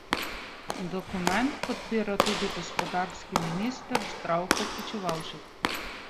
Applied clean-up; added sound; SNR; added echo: none; Walk, footsteps / Slam; 0 dB; none.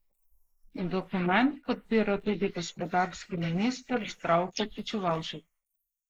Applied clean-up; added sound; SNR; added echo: neural mask model Resemble Enhance denoiser.